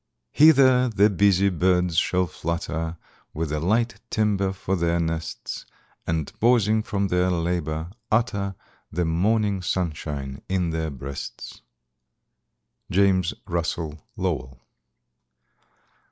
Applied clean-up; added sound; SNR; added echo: none; none; none; none.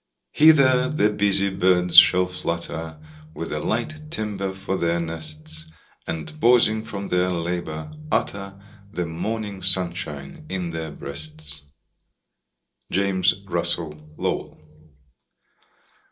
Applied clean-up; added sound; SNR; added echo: none; none; none; reverberation time 0.2 s.